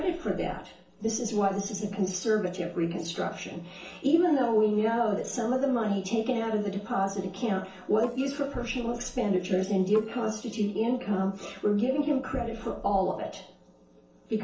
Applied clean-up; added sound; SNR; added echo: neural separator model SepFormer DNS4.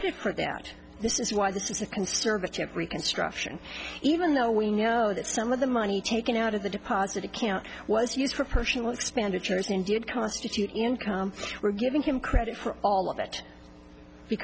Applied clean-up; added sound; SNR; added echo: none; none; none; none.